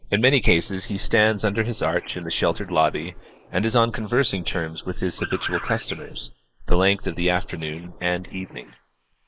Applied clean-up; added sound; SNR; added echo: neural mask model Resemble Enhance denoiser.